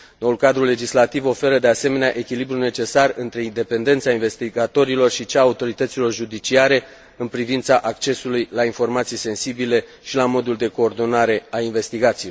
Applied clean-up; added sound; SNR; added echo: none; none; none; none.